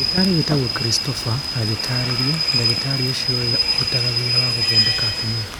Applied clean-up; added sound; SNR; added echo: none; Rain / Train; -3 dB; none.